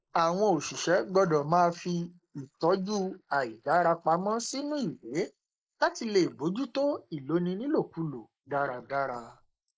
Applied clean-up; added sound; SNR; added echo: neural mask model Resemble Enhance denoiser.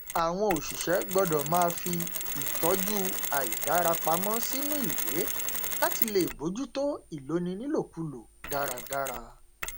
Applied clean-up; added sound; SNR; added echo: none; Mechanisms; 3 dB; none.